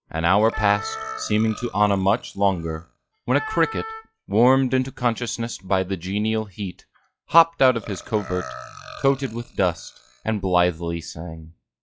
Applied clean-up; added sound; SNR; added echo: classical method log-MMSE.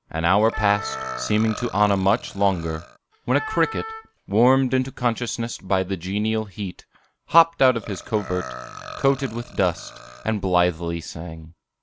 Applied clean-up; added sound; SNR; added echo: none; Burping, eructation + Wind instrument, woodwind instrument; 13 dB; none.